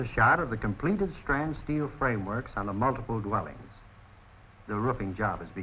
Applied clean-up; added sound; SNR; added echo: none; none; none; none.